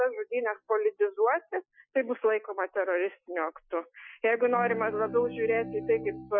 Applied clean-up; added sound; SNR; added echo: classical method Wiener filter.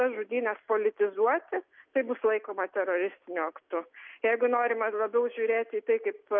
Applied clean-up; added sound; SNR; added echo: none; none; none; none.